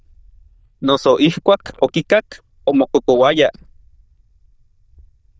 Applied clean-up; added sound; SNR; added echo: neural diffusion model UNIVERSE++.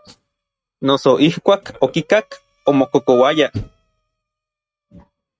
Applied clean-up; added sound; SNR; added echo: neural mask model RNNoise.